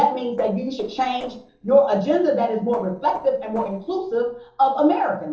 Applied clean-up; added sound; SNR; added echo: neural separator model SepFormer DNS4.